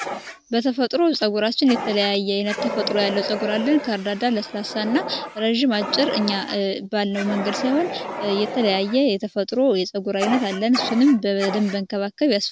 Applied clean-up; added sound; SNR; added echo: none; Fire; 10 dB; none.